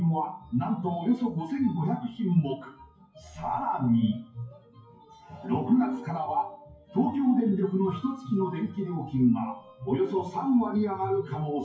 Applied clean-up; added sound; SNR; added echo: classical method WPE with log-MMSE.